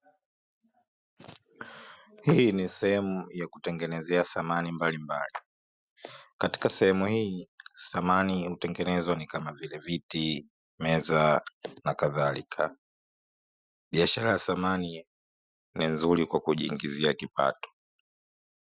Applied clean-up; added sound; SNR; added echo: classical method Wiener filter.